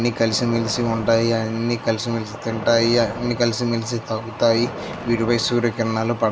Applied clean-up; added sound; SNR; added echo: none; Boom; 14 dB; reverberation time 2.2 s.